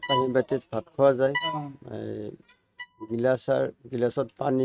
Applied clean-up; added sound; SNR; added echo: neural mask model RNNoise.